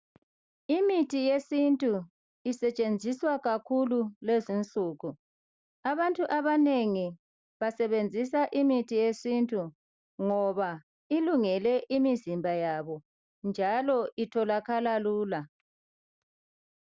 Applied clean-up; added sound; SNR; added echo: none; none; none; none.